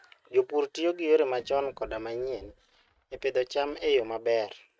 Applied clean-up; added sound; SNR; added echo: neural mask model RNNoise.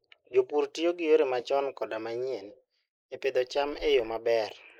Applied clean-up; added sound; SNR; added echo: neural mask model Resemble Enhance denoiser.